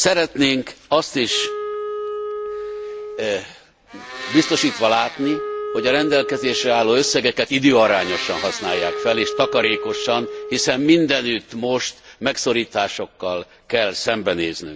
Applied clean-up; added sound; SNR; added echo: none; Domestic sounds, home sounds + Wind instrument, woodwind instrument; 8 dB; none.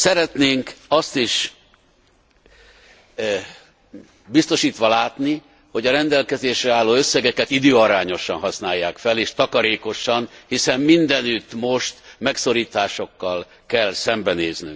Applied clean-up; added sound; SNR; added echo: none; none; none; none.